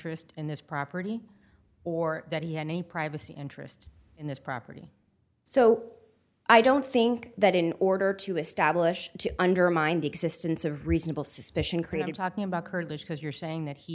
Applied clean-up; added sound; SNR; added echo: none; none; none; none.